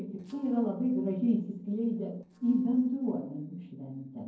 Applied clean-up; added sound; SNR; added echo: neural separator model SepFormer DNS4.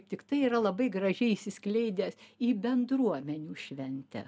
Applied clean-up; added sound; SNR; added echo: none; none; none; none.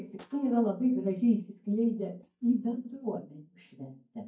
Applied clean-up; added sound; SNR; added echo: neural mask model DeepFilterNet 3.